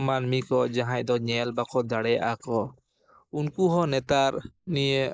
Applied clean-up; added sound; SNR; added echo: neural mask model Resemble Enhance denoiser.